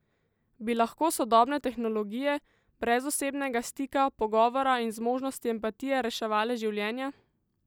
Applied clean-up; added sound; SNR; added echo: none; none; none; none.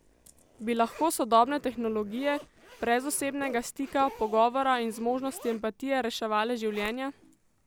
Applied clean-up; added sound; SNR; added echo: none; Zipper (clothing); 20 dB; none.